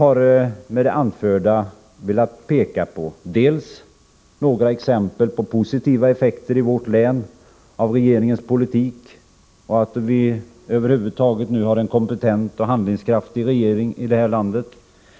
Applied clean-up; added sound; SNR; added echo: none; none; none; none.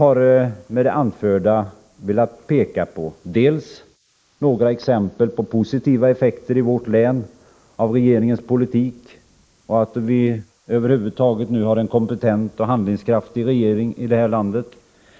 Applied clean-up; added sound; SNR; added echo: neural mask model Resemble Enhance denoiser.